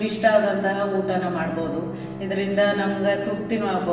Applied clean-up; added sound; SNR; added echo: none; Bowed string instrument; 11 dB; reverberation time 1.2 s.